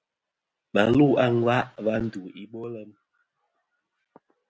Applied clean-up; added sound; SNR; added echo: none; none; none; none.